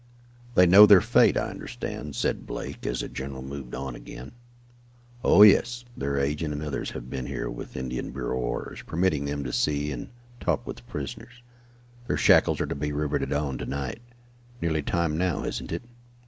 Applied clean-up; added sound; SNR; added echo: none; none; none; none.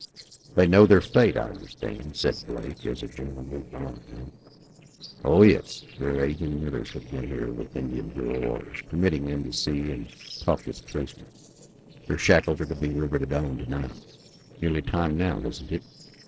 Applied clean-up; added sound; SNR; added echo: neural separator model SepFormer DNS4.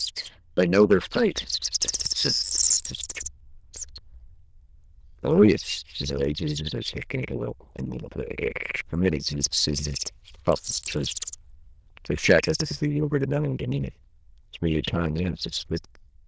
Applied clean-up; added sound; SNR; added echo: neural diffusion model UNIVERSE++.